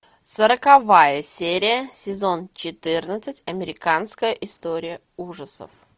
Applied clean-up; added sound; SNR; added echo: none; none; none; none.